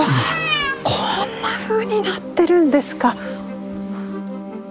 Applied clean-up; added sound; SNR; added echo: none; Cat; 3 dB; none.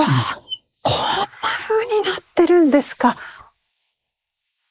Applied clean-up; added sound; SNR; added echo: neural mask model Resemble Enhance denoiser.